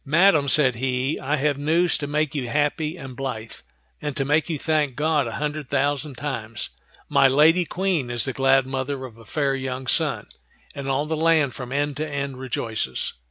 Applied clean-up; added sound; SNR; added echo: none; none; none; none.